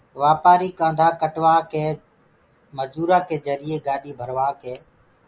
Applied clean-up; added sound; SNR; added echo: none; none; none; none.